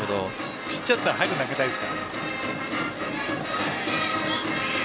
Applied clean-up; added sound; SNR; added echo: none; none; none; none.